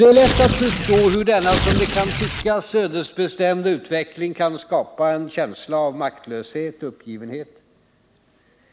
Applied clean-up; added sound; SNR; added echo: none; Tearing; 0 dB; none.